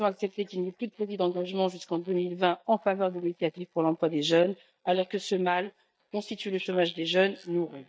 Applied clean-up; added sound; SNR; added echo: neural mask model DeepFilterNet 3.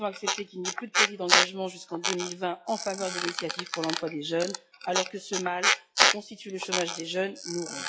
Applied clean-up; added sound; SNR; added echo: classical method log-MMSE.